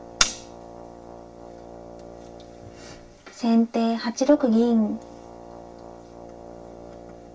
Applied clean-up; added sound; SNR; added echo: none; Brass instrument; 17 dB; reverberation time 0.2 s.